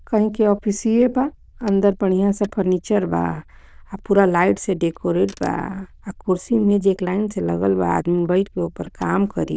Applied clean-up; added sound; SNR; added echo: neural diffusion model UNIVERSE++.